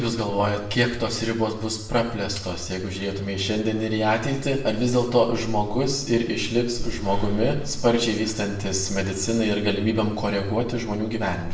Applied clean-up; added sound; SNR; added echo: none; none; none; reverberation time 0.7 s.